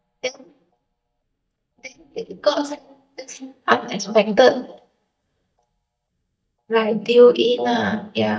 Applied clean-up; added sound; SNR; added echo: neural mask model DeepFilterNet 3.